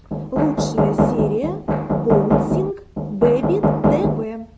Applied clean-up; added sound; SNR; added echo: none; Knock; -4 dB; none.